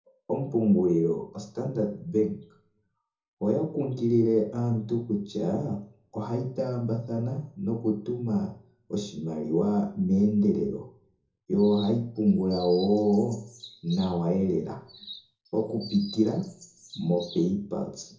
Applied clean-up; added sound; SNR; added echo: none; Chirp, tweet; 19 dB; reverberation time 0.6 s.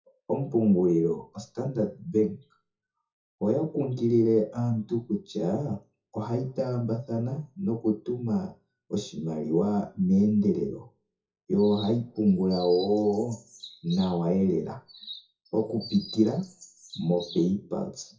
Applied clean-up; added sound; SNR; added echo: classical method WPE with log-MMSE.